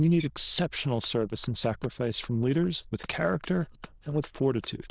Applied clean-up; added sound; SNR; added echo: neural diffusion model UNIVERSE++.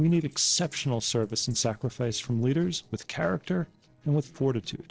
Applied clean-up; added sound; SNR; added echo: neural separator model SepFormer DNS4.